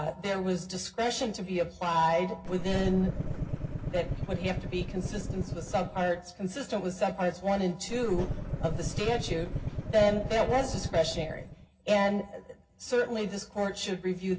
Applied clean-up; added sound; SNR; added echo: none; Engine starting / Car; 4 dB; reverberation time 0.4 s.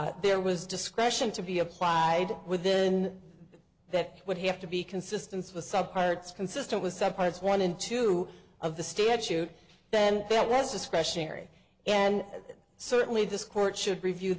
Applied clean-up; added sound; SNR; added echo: none; none; none; none.